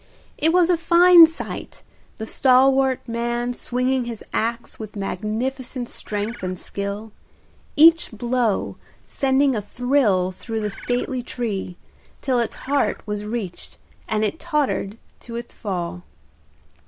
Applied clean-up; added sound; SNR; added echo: none; Bird; 17 dB; none.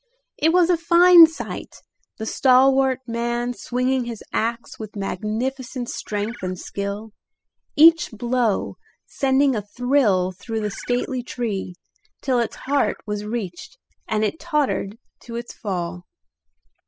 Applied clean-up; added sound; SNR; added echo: classical method spectral subtraction.